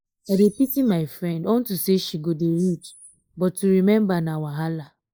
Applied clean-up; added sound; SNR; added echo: neural mask model Resemble Enhance denoiser.